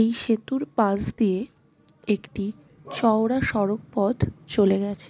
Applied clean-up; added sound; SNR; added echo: none; none; none; none.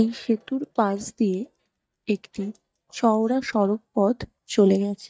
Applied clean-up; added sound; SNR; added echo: neural mask model DeepFilterNet 3.